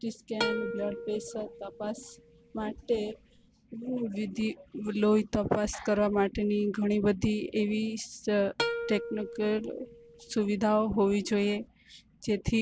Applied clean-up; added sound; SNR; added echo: none; Plucked string instrument; 9 dB; none.